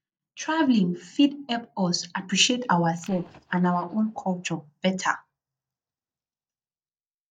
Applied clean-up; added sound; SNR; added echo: neural mask model DeepFilterNet 3.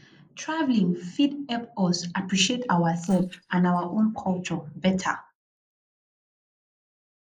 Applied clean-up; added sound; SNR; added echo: neural mask model Resemble Enhance denoiser.